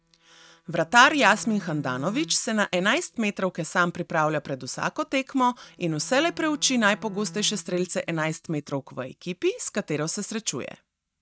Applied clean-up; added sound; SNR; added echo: neural mask model DeepFilterNet 3.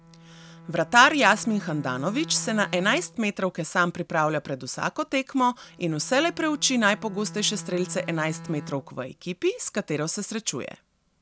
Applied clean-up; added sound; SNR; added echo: none; Bowed string instrument; 18 dB; none.